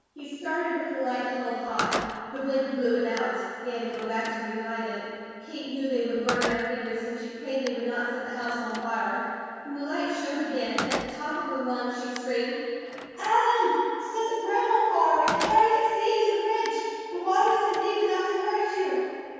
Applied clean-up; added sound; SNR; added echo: none; Slam; 13 dB; reverberation time 2.2 s.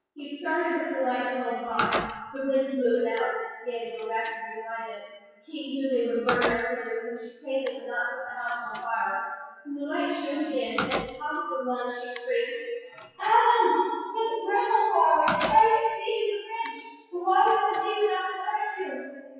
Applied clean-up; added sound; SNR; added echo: classical method WPE with log-MMSE.